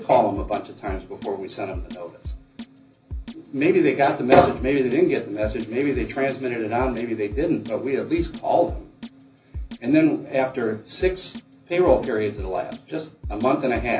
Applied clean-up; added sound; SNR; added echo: none; Drum kit; 14 dB; reverberation time 0.4 s.